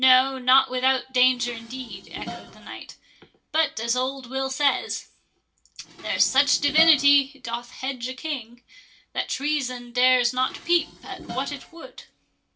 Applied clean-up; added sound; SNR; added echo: none; Dishes, pots, and pans; 18 dB; reverberation time 0.2 s.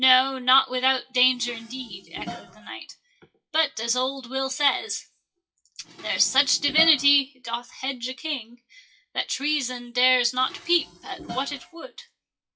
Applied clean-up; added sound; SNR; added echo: classical method WPE with log-MMSE.